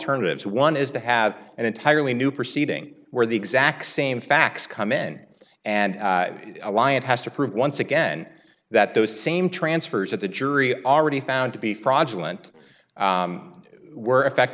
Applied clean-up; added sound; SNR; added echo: none; none; none; none.